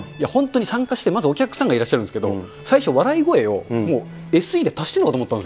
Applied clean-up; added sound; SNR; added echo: none; none; none; none.